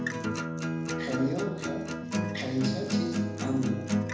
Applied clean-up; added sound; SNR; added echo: none; Acoustic guitar; -3 dB; reverberation time 0.8 s.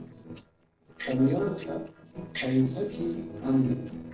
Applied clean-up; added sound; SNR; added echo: neural separator model SepFormer DNS4.